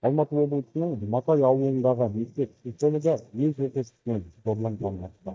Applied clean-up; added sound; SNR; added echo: neural mask model DeepFilterNet 3.